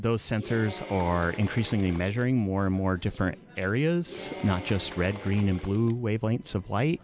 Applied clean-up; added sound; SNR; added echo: none; Applause / Cheering; 16 dB; none.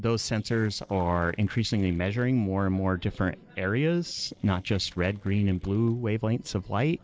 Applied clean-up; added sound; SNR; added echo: neural separator model SepFormer DNS4.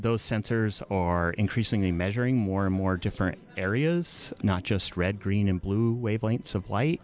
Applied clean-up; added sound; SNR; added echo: none; none; none; none.